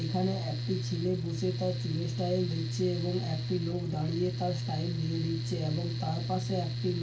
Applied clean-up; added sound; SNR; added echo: none; Mechanical fan; 1 dB; reverberation time 0.2 s.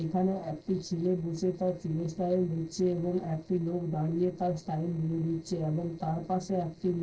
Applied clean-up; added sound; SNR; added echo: neural separator model SepFormer DNS4.